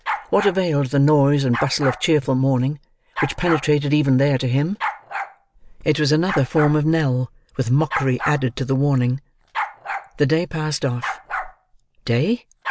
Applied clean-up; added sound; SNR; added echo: none; Bark; 11 dB; none.